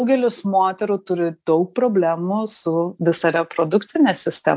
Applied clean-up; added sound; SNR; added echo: none; none; none; none.